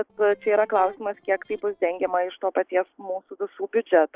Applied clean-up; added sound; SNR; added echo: neural separator model SepFormer DNS4.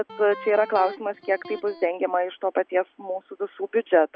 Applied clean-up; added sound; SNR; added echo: none; Electric guitar; 15 dB; none.